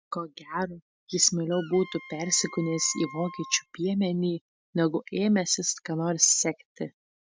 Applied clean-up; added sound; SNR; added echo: none; Wind instrument, woodwind instrument; 17 dB; none.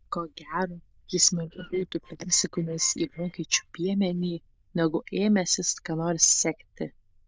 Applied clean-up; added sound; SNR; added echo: neural diffusion model UNIVERSE++.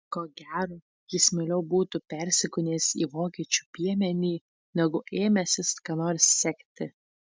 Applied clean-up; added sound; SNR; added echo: none; none; none; none.